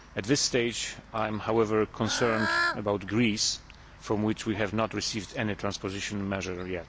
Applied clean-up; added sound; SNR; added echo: none; Bird / Fowl; 9 dB; none.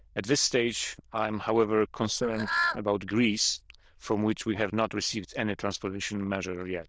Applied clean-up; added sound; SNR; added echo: neural diffusion model UNIVERSE++.